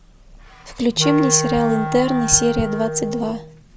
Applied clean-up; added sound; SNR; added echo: none; Wind instrument, woodwind instrument; 6 dB; none.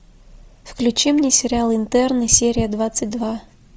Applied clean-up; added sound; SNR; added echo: none; none; none; none.